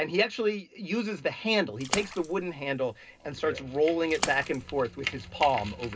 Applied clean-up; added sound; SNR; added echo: none; Splash, splatter; 11 dB; reverberation time 0.2 s.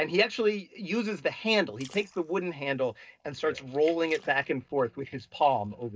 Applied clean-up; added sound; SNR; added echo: neural mask model DeepFilterNet 3.